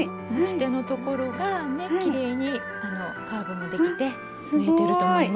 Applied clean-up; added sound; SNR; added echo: none; Organ + Bass guitar; 16 dB; none.